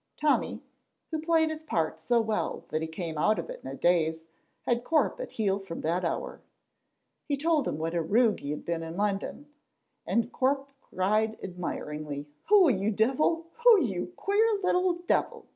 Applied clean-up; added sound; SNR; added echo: none; none; none; none.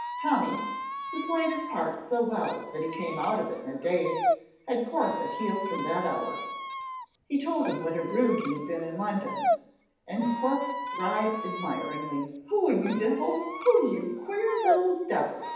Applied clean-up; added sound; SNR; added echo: none; Squeak; 6 dB; reverberation time 0.9 s.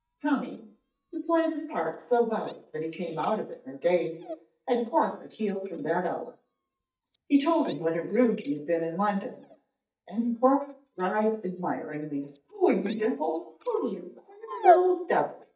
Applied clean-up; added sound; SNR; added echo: neural mask model DeepFilterNet 3.